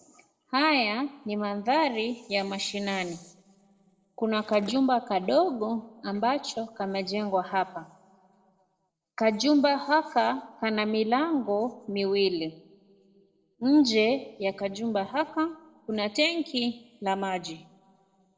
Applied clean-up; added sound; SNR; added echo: neural separator model SepFormer DNS4.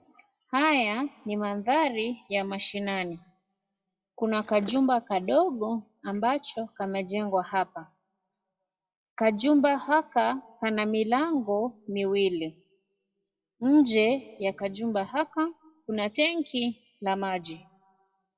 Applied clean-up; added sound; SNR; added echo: classical method WPE with log-MMSE.